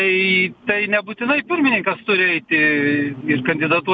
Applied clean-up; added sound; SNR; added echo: none; none; none; none.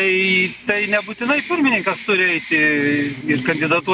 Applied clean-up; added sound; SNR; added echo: none; Bird; 16 dB; none.